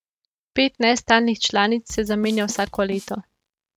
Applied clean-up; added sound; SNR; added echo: neural mask model RNNoise.